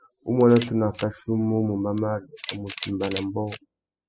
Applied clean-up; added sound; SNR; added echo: classical method spectral subtraction.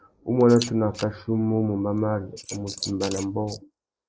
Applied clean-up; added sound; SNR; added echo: neural mask model Resemble Enhance denoiser.